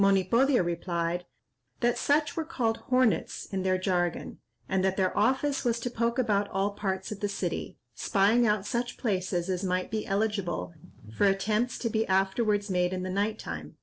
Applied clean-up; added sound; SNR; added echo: neural separator model SepFormer DNS4.